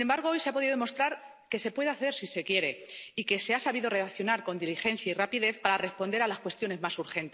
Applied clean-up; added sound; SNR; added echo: none; none; none; none.